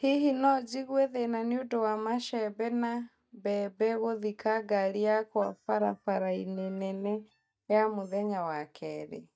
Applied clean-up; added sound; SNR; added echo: neural mask model DeepFilterNet 3.